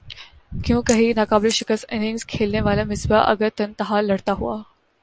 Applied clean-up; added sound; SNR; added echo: none; Camera; 17 dB; none.